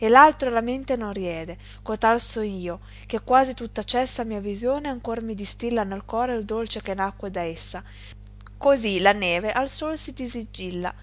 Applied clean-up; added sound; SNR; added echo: none; none; none; none.